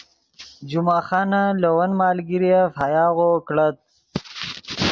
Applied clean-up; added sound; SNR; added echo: none; none; none; none.